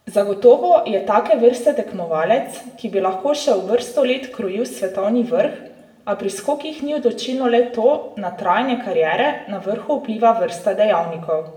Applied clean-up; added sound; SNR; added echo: none; none; none; reverberation time 0.6 s.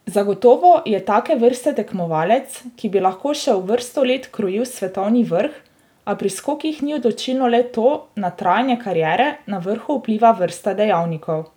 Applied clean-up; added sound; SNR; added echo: none; none; none; none.